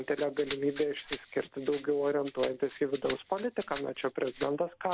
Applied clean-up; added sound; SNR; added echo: none; Rattle (instrument); 8 dB; none.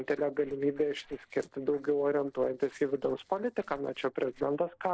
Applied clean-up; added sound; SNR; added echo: neural separator model SepFormer DNS4.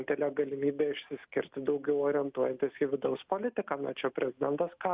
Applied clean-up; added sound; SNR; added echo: none; none; none; none.